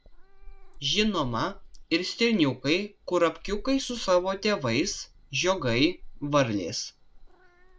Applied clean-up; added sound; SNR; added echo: none; Meow / Purr; 15 dB; none.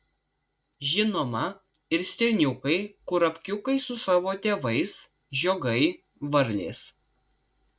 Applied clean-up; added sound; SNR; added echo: none; none; none; none.